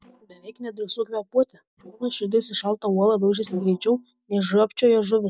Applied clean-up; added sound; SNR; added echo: neural mask model DeepFilterNet 3.